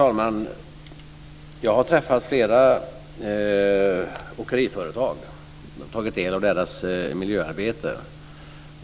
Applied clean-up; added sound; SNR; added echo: none; none; none; none.